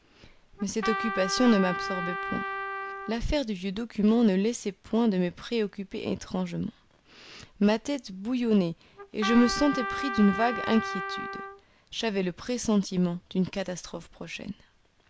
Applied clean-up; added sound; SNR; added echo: none; Trumpet; 6 dB; none.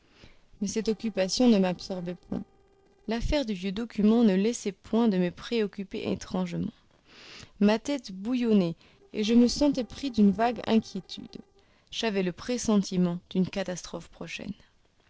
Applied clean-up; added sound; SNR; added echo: neural separator model SepFormer DNS4.